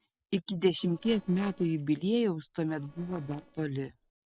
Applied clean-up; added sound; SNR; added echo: neural separator model SepFormer DNS4.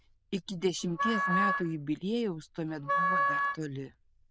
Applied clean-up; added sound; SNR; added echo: neural diffusion model UNIVERSE++.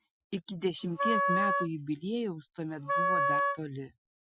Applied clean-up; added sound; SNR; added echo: classical method Wiener filter.